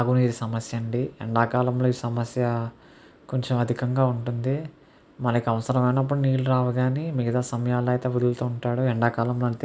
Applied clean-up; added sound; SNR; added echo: none; none; none; none.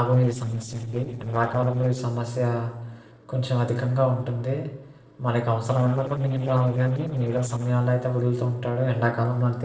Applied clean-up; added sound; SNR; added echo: neural separator model SepFormer DNS4.